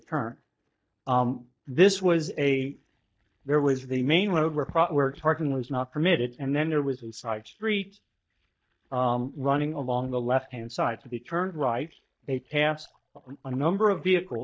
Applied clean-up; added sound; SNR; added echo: neural mask model DeepFilterNet 3.